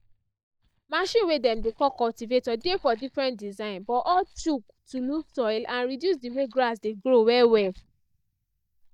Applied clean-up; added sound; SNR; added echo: neural mask model DeepFilterNet 3.